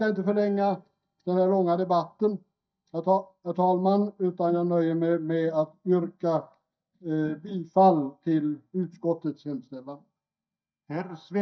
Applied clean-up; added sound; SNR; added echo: neural mask model DeepFilterNet 3.